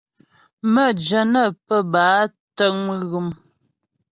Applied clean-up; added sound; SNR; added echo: none; none; none; none.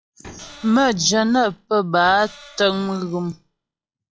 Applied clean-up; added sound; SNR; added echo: classical method log-MMSE.